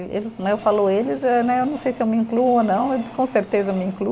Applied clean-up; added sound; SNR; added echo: none; Train; 20 dB; none.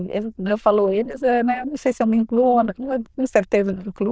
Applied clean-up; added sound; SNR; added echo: neural diffusion model UNIVERSE++.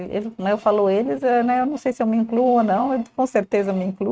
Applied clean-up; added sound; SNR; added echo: neural mask model RNNoise.